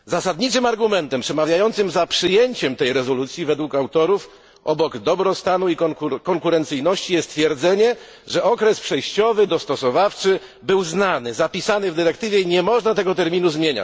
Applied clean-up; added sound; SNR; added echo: none; none; none; none.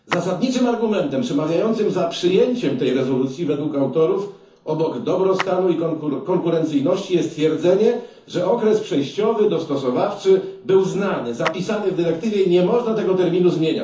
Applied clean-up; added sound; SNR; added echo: none; Clapping; 15 dB; reverberation time 0.9 s.